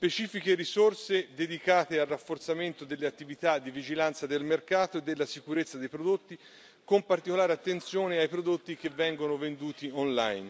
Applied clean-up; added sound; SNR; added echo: none; none; none; none.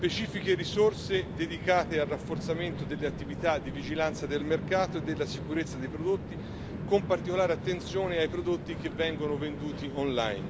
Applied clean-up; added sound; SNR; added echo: none; Train; 6 dB; none.